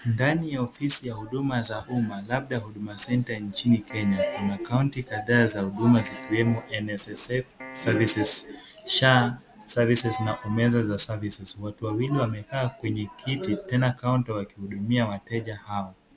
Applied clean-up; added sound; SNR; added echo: none; Piano; 17 dB; none.